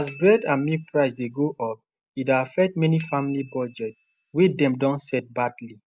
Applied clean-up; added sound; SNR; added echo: none; Bicycle bell; 18 dB; none.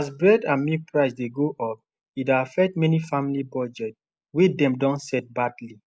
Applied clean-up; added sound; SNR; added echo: none; none; none; none.